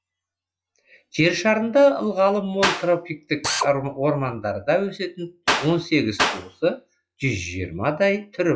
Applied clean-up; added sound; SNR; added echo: classical method log-MMSE.